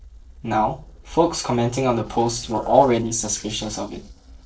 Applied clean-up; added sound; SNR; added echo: neural separator model SepFormer DNS4.